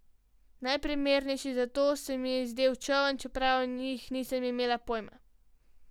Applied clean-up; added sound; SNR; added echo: none; none; none; none.